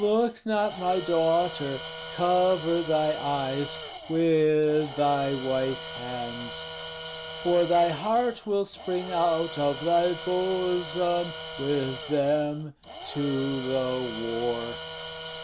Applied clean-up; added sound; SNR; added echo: none; Tools; 12 dB; none.